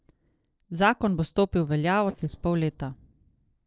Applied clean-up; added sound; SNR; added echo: neural separator model SepFormer DNS4.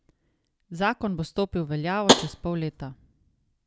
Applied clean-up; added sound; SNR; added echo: none; Tap; -4 dB; none.